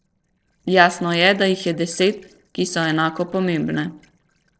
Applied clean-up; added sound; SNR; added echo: neural separator model SepFormer DNS4.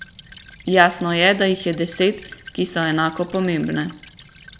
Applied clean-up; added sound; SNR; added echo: none; Stream / Trickle, dribble; 19 dB; none.